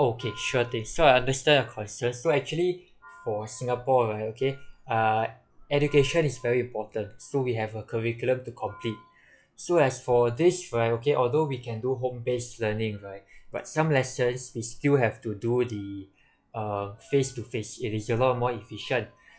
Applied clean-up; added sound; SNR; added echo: classical method log-MMSE.